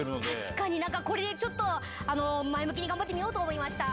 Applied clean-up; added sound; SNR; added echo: none; none; none; none.